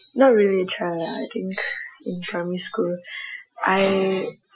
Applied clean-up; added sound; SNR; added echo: classical method Wiener filter.